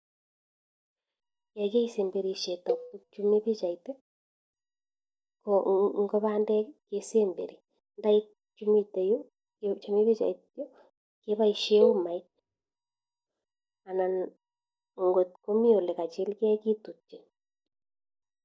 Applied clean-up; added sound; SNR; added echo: neural mask model DeepFilterNet 3.